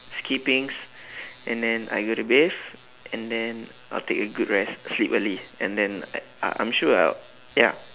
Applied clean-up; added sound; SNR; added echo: none; none; none; none.